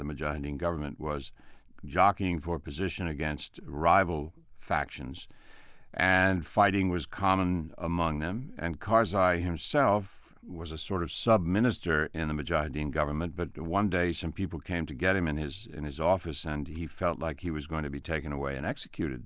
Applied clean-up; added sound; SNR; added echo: none; none; none; none.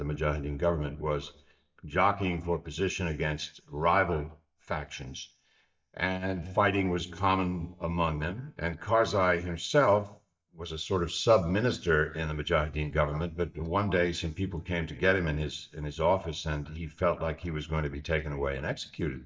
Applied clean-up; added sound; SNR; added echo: neural mask model DeepFilterNet 3.